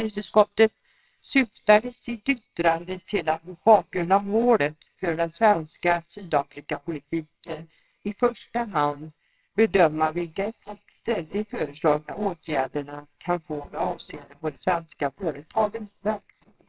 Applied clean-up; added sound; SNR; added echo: neural separator model SepFormer WHAMR!.